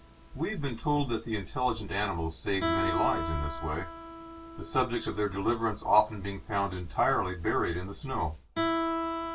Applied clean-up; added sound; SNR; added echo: none; Guitar; 6 dB; reverberation time 0.1 s.